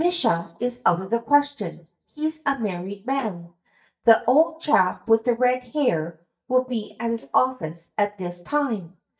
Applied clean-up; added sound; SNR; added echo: neural mask model DeepFilterNet 3.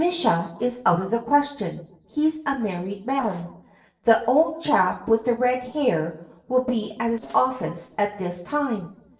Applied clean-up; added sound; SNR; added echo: neural separator model SepFormer DNS4.